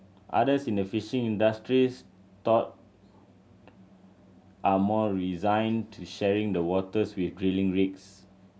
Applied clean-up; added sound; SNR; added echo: none; none; none; none.